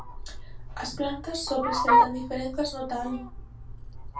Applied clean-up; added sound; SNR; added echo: none; Fowl; -4 dB; reverberation time 0.2 s.